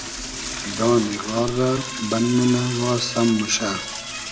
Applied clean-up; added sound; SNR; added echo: none; Toilet flush / Door; 8 dB; reverberation time 1.0 s.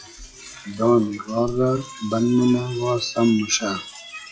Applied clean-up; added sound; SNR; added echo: classical method WPE with log-MMSE.